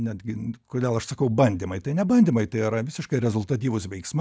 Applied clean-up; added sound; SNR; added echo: none; none; none; none.